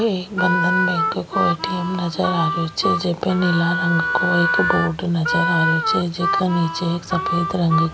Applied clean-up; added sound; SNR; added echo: none; Harmonica; 2 dB; none.